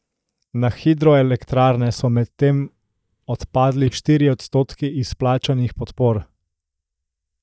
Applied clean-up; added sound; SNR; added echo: neural mask model DeepFilterNet 3.